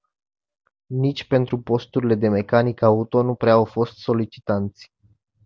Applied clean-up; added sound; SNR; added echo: none; none; none; none.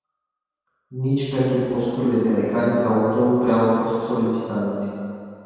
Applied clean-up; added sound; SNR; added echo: none; none; none; reverberation time 2.1 s.